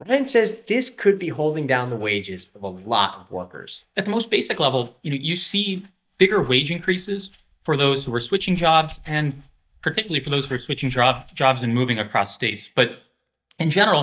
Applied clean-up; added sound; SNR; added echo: neural mask model DeepFilterNet 3.